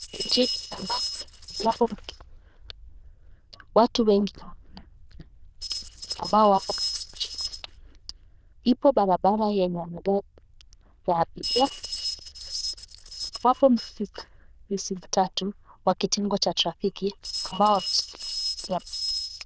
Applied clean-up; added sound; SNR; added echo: neural diffusion model UNIVERSE++.